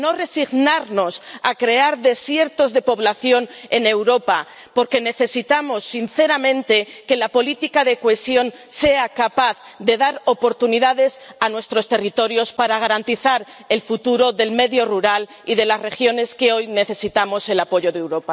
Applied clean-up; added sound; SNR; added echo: none; none; none; none.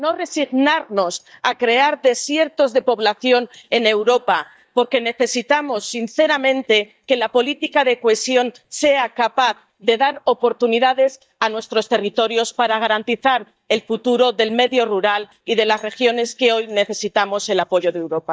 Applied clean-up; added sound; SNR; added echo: neural mask model DeepFilterNet 3.